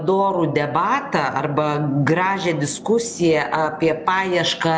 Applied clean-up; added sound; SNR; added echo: none; Chatter / Traffic noise, roadway noise / Train; 19 dB; none.